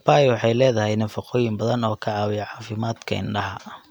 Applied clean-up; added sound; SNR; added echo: none; none; none; none.